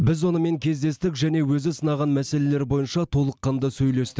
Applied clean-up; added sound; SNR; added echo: none; none; none; none.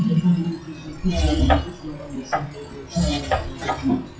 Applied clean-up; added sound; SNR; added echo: classical method WPE with log-MMSE.